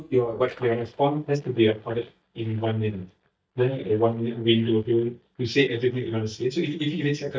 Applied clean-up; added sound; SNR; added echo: neural mask model DeepFilterNet 3.